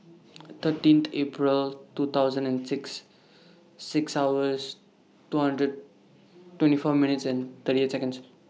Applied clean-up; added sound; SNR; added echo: none; none; none; none.